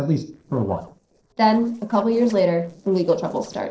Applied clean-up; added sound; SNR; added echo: neural separator model SepFormer DNS4.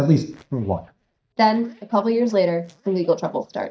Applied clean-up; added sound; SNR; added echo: neural mask model DeepFilterNet 3.